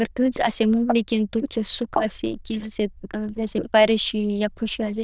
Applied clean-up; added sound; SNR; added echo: neural diffusion model UNIVERSE++.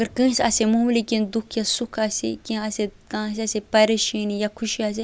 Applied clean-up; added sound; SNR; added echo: none; none; none; none.